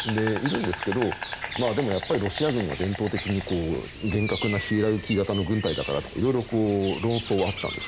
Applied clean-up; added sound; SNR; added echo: none; Insect; 9 dB; none.